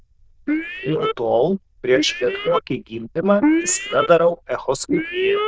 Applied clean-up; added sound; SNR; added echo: neural diffusion model UNIVERSE++.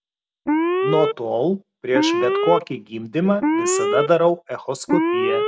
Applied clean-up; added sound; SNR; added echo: none; Alarm; 0 dB; none.